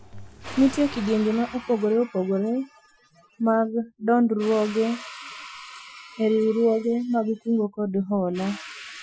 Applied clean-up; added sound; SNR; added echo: classical method Wiener filter.